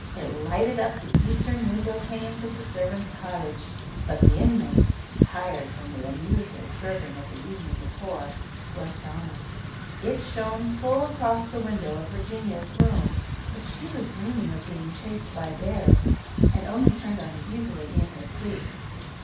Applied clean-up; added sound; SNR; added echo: none; Wind / Rain; -4 dB; reverberation time 0.6 s.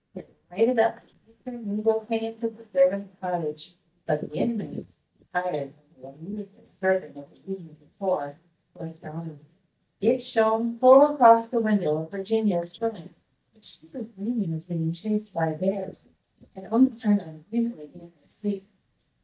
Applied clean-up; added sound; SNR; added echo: neural mask model DeepFilterNet 3.